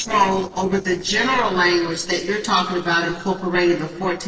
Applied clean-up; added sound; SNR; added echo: neural separator model SepFormer DNS4.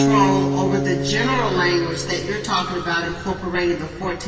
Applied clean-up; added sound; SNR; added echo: none; Acoustic guitar; 2 dB; reverberation time 2.6 s.